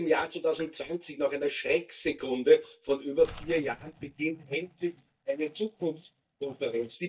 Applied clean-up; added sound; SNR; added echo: neural mask model DeepFilterNet 3.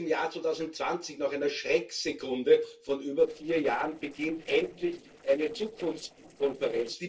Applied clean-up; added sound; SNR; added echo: neural separator model SepFormer DNS4.